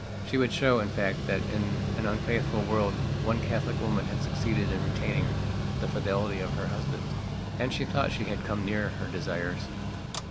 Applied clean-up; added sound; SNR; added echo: none; Mechanical fan; -1 dB; none.